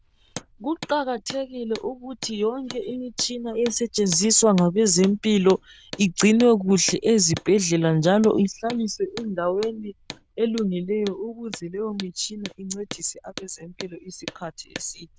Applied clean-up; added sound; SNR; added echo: neural diffusion model UNIVERSE++.